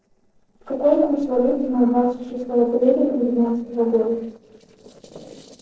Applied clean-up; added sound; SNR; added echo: neural separator model SepFormer DNS4.